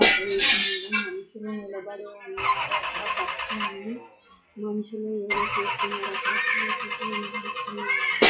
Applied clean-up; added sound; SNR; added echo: classical method WPE with log-MMSE.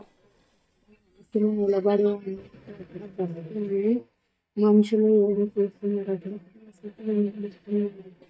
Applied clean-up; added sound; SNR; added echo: neural mask model DeepFilterNet 3.